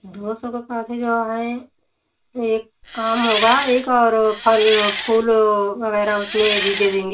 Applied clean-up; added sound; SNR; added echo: none; Engine; 4 dB; reverberation time 0.2 s.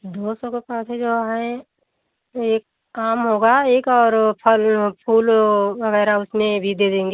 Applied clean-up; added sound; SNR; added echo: none; none; none; none.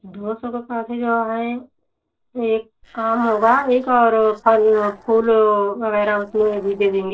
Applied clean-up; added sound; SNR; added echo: neural separator model SepFormer DNS4.